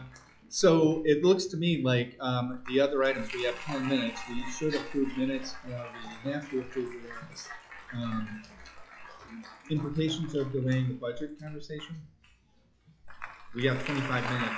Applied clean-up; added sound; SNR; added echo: classical method log-MMSE.